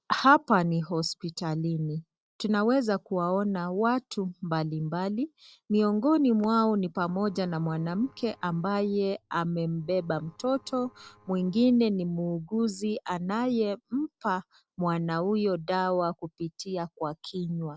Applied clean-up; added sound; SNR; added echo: neural separator model SepFormer DNS4.